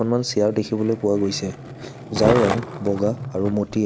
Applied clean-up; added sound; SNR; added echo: none; Skateboard; 8 dB; none.